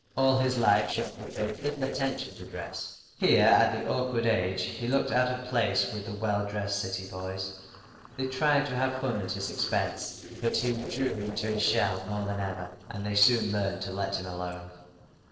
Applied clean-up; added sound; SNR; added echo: neural separator model SepFormer DNS4.